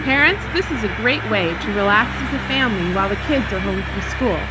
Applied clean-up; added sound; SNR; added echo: none; Train; 9 dB; none.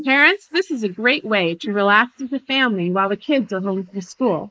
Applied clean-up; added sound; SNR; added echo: neural mask model Resemble Enhance denoiser.